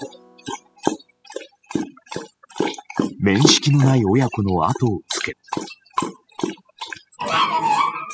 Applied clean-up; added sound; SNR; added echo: classical method spectral subtraction.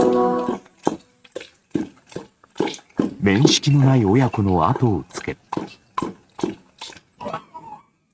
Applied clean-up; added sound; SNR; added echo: neural mask model RNNoise.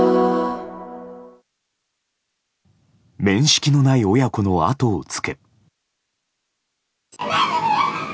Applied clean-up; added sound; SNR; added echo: none; none; none; none.